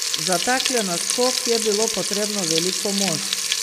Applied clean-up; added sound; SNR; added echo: none; Frying (food); -1 dB; none.